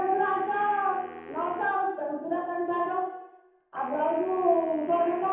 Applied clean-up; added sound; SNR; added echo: none; Wind instrument, woodwind instrument; 19 dB; reverberation time 0.9 s.